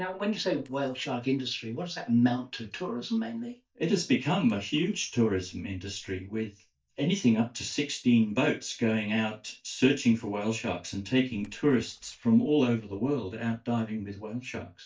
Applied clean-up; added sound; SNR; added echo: neural mask model DeepFilterNet 3.